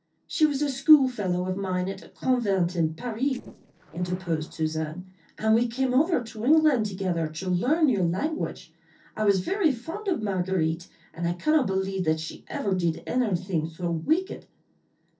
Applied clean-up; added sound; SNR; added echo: neural separator model SepFormer DNS4.